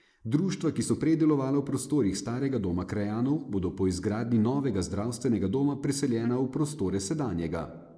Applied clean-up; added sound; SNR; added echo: neural mask model Resemble Enhance denoiser.